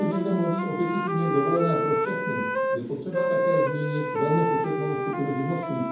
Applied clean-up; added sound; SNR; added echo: none; Wind instrument, woodwind instrument; 0 dB; reverberation time 0.9 s.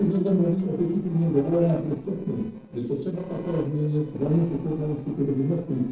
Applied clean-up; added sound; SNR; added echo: neural separator model SepFormer DNS4.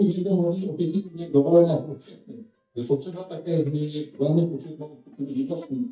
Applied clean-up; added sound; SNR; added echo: neural mask model DeepFilterNet 3.